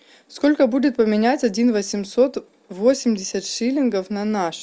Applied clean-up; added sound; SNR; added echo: none; none; none; none.